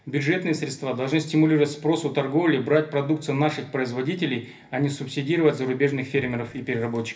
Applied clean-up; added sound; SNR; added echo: none; none; none; reverberation time 0.3 s.